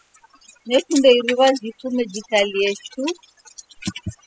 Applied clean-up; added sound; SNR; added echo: classical method spectral subtraction.